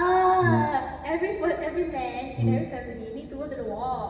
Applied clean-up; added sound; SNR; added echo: none; Brass instrument; 1 dB; reverberation time 1.4 s.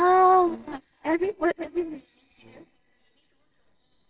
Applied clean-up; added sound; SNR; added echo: neural separator model SepFormer WHAMR!.